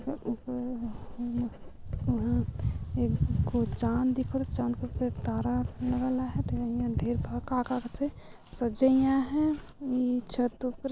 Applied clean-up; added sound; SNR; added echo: none; Writing; 16 dB; none.